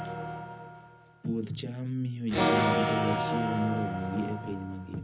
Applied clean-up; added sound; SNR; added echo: none; Electric guitar / Acoustic guitar; -2 dB; reverberation time 0.4 s.